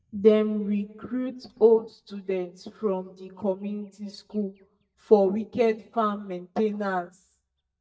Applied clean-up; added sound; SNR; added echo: neural mask model DeepFilterNet 3.